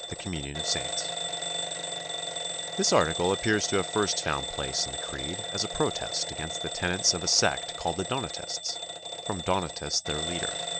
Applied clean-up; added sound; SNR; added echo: none; Alarm / Bell; 4 dB; none.